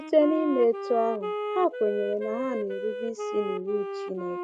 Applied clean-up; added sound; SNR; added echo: none; Wind instrument, woodwind instrument; 6 dB; none.